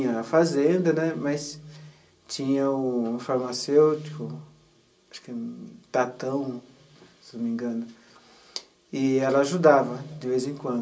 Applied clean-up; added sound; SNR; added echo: none; none; none; reverberation time 0.2 s.